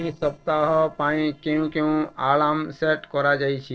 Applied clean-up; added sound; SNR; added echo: neural separator model SepFormer DNS4.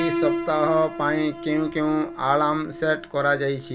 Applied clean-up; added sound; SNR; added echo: none; Piano; 7 dB; none.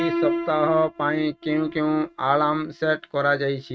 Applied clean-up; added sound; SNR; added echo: neural mask model RNNoise.